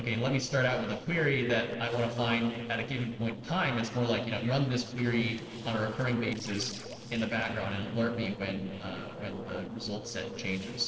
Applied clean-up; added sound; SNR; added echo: neural separator model SepFormer DNS4.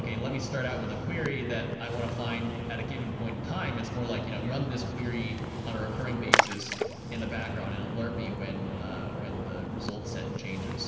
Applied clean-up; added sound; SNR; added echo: none; Splash, splatter; -2 dB; reverberation time 2.5 s.